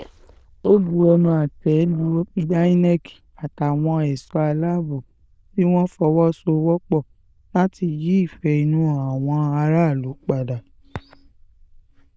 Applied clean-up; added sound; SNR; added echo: neural diffusion model UNIVERSE++.